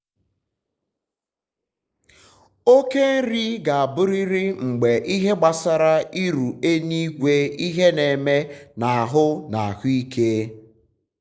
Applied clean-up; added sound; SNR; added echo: neural mask model Resemble Enhance denoiser.